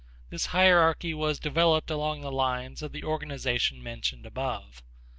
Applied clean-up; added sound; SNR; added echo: none; none; none; none.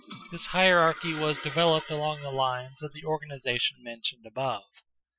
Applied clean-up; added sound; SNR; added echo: classical method Wiener filter.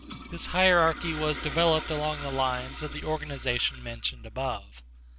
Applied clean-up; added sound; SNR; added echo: none; Toilet flush; 12 dB; none.